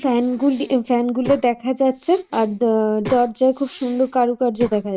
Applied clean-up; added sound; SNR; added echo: neural mask model RNNoise.